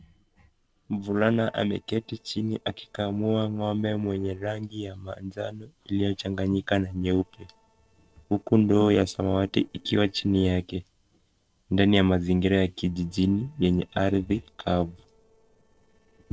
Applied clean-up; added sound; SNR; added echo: neural separator model SepFormer DNS4.